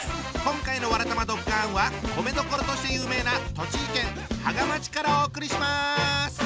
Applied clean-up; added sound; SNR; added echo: none; none; none; none.